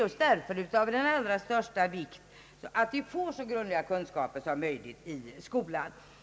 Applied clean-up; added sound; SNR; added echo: none; none; none; none.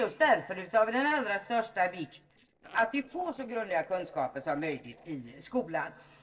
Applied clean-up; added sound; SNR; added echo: neural separator model SepFormer DNS4.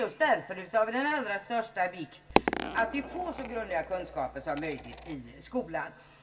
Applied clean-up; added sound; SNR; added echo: none; Coin (dropping); 3 dB; reverberation time 0.2 s.